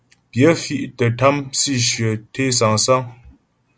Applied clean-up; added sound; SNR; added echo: none; none; none; none.